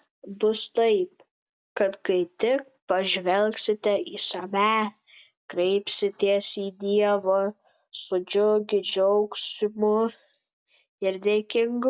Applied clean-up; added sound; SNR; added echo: none; none; none; none.